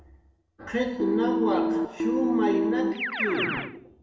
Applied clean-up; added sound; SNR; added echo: none; Keyboard (musical); -1 dB; reverberation time 1.0 s.